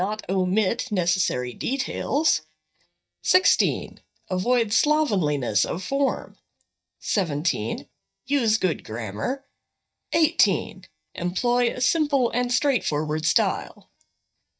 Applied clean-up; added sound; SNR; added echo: neural mask model DeepFilterNet 3.